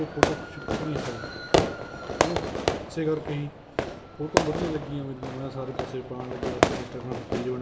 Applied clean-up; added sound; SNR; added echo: none; Fireworks; -5 dB; reverberation time 2.2 s.